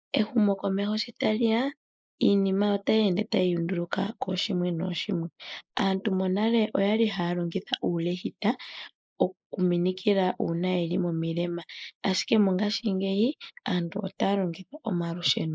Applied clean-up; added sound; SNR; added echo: neural mask model Resemble Enhance denoiser.